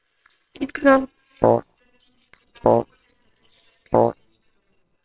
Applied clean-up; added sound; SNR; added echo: neural separator model SepFormer WHAMR!.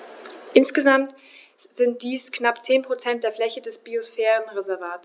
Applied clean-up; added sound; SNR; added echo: none; none; none; none.